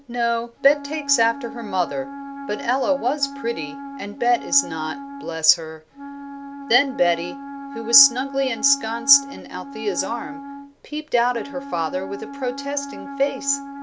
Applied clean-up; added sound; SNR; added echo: none; Wind instrument, woodwind instrument; 11 dB; none.